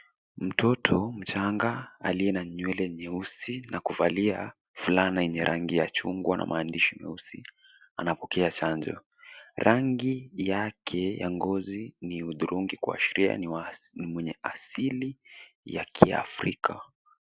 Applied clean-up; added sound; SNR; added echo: none; none; none; none.